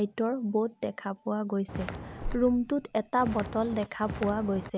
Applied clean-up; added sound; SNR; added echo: none; Walk, footsteps + Breathing; 9 dB; none.